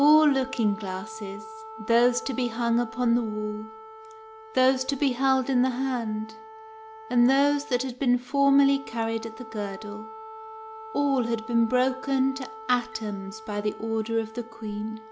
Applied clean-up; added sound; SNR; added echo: none; Wind instrument, woodwind instrument; 16 dB; none.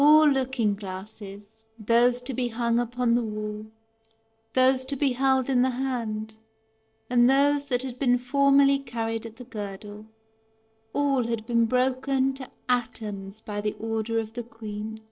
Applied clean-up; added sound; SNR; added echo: neural separator model SepFormer DNS4.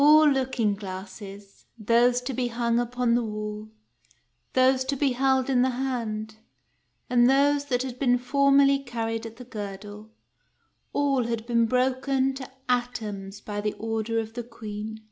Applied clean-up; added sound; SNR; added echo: none; none; none; none.